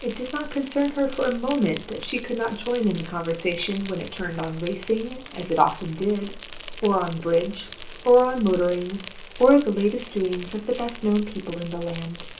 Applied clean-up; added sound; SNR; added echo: none; Insect; 14 dB; reverberation time 0.3 s.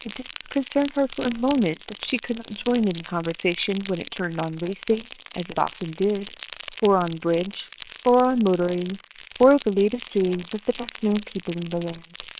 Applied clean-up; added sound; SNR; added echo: neural separator model SepFormer WHAMR!.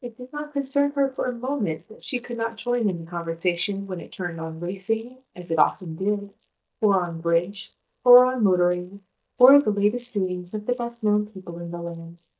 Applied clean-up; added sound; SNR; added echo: neural mask model DeepFilterNet 3.